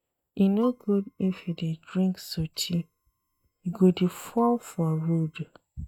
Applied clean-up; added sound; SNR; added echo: neural mask model DeepFilterNet 3.